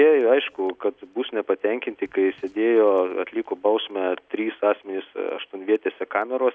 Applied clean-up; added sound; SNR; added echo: none; none; none; none.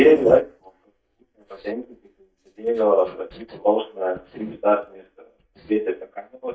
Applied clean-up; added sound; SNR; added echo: neural mask model DeepFilterNet 3.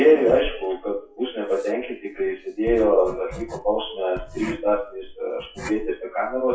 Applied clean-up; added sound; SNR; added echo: classical method WPE with log-MMSE.